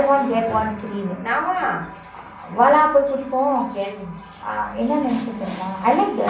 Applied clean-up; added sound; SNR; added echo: none; Water tap, faucet; 16 dB; reverberation time 0.6 s.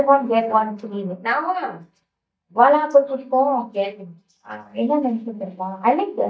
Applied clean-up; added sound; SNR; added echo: neural mask model DeepFilterNet 3.